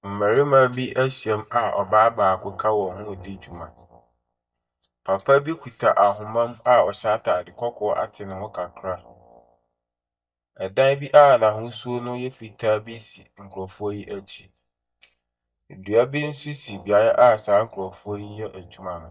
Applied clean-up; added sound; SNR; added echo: neural mask model DeepFilterNet 3.